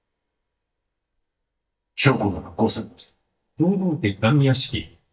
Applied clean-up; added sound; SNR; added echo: neural mask model DeepFilterNet 3.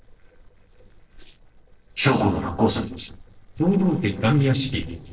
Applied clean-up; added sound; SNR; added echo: neural separator model SepFormer DNS4.